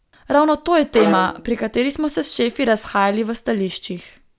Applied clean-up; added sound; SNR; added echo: none; Bowed string instrument; 7 dB; none.